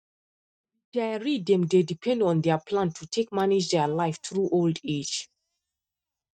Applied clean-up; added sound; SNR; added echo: neural mask model DeepFilterNet 3.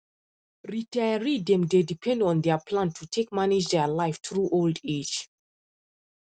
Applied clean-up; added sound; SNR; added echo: none; none; none; none.